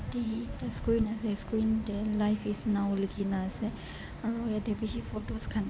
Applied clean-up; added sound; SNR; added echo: none; none; none; none.